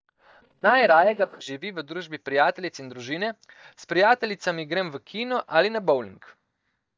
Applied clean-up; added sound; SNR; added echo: neural mask model DeepFilterNet 3.